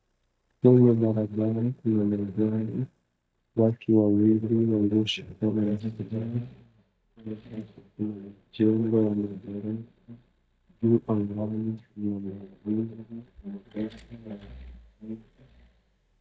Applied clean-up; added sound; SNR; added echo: neural mask model DeepFilterNet 3.